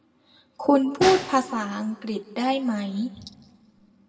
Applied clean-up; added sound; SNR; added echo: none; Snare drum; 10 dB; reverberation time 1.1 s.